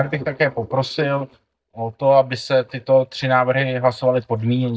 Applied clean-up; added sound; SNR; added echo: neural mask model DeepFilterNet 3.